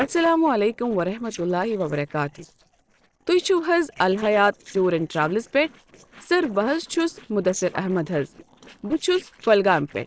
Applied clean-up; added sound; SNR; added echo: neural separator model SepFormer DNS4.